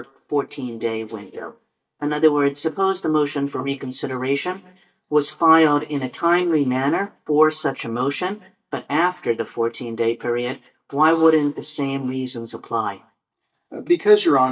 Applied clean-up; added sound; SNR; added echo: neural mask model DeepFilterNet 3.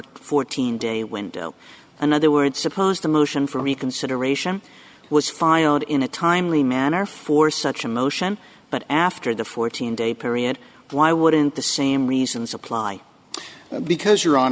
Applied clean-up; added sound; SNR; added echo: none; none; none; none.